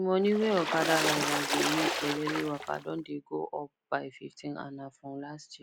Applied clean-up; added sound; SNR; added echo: none; Water / Splash, splatter; 0 dB; none.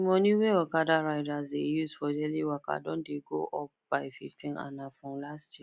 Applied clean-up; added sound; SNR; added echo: none; none; none; none.